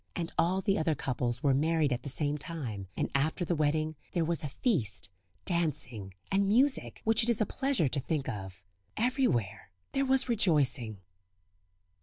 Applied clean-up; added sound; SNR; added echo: none; none; none; none.